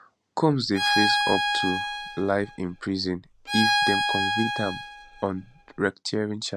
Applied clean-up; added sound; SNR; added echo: none; Bowed string instrument; -1 dB; none.